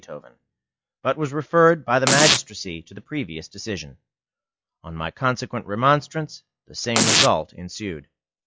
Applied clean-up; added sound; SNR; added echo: classical method log-MMSE.